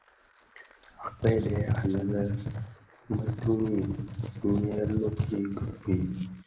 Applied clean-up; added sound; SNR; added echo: neural mask model Resemble Enhance denoiser.